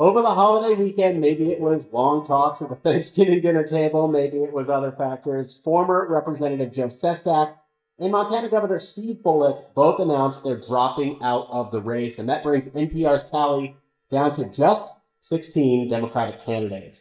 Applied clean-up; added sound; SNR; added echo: neural mask model DeepFilterNet 3.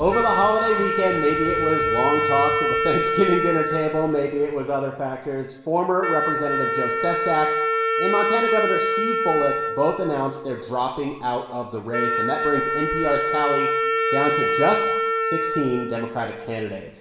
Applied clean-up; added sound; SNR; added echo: none; Wind instrument, woodwind instrument; 0 dB; reverberation time 0.9 s.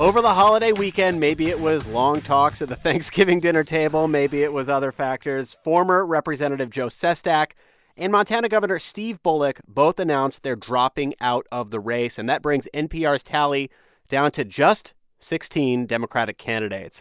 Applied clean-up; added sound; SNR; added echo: none; none; none; none.